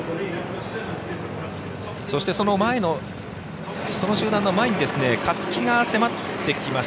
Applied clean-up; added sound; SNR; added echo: none; none; none; none.